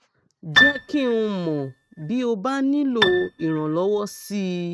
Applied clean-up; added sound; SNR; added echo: neural mask model RNNoise.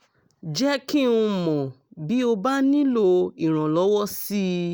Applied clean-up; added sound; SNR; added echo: none; none; none; none.